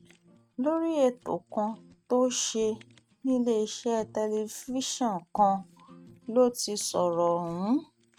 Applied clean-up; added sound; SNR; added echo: neural mask model RNNoise.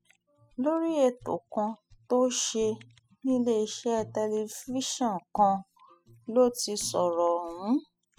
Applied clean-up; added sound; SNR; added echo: classical method spectral subtraction.